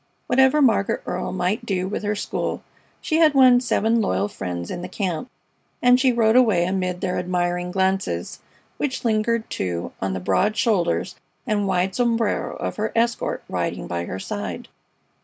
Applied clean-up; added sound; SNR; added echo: none; none; none; none.